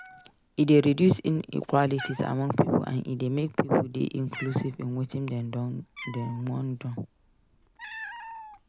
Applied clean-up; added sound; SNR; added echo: none; Cat; 19 dB; none.